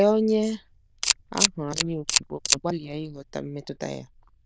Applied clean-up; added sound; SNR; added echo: neural diffusion model UNIVERSE++.